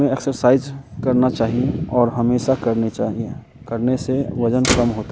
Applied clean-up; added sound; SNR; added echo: none; Motor vehicle (road); 12 dB; none.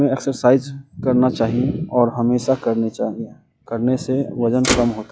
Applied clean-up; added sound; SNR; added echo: classical method log-MMSE.